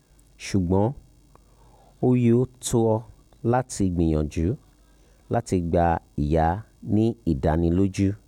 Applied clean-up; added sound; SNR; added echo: none; none; none; none.